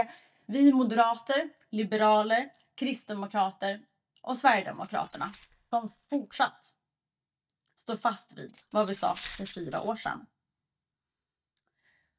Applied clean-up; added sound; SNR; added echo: neural mask model DeepFilterNet 3.